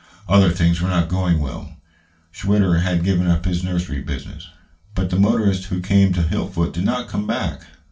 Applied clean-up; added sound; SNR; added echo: none; none; none; reverberation time 0.3 s.